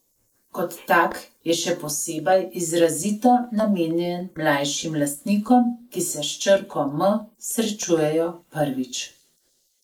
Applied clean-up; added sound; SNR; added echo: neural mask model Resemble Enhance denoiser.